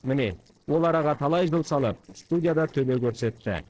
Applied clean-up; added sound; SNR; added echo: neural separator model SepFormer DNS4.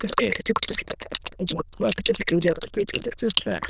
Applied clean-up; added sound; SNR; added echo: neural diffusion model UNIVERSE++.